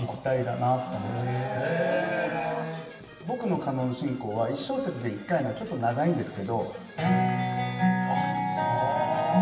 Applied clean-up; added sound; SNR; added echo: none; Brass instrument / Percussion; 20 dB; reverberation time 1.2 s.